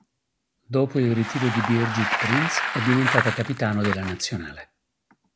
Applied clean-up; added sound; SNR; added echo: none; Bicycle; 4 dB; none.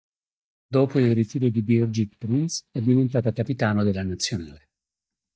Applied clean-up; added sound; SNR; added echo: neural mask model DeepFilterNet 3.